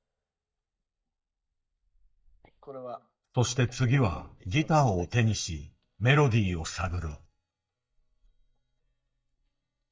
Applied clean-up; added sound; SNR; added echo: neural mask model DeepFilterNet 3.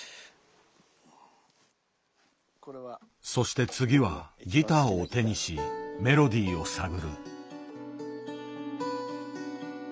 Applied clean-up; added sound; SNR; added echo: none; none; none; none.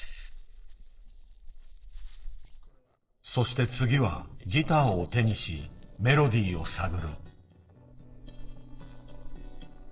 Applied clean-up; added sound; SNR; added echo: neural separator model SepFormer DNS4.